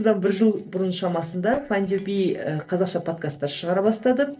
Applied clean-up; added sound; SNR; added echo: neural separator model SepFormer DNS4.